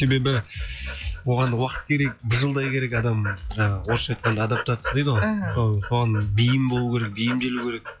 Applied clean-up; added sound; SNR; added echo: classical method log-MMSE.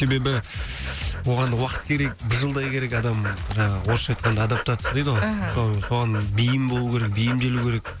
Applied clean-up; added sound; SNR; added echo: none; Dog; 12 dB; none.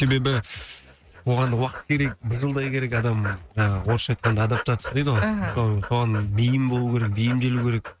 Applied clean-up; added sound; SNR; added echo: neural mask model RNNoise.